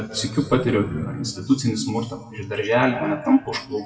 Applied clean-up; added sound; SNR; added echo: classical method WPE with log-MMSE.